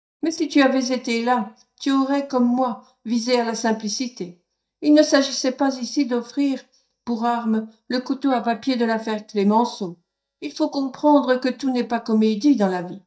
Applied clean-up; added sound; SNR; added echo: neural mask model DeepFilterNet 3.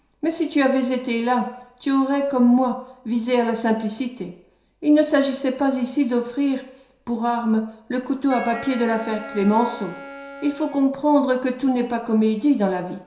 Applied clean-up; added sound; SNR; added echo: none; Wind instrument, woodwind instrument; 15 dB; reverberation time 0.7 s.